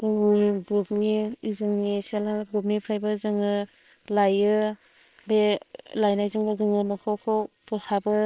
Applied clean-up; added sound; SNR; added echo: neural separator model SepFormer WHAM!.